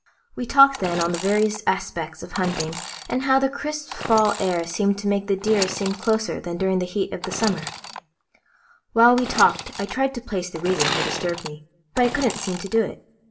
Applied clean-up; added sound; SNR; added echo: none; Sawing / Engine; 11 dB; reverberation time 0.3 s.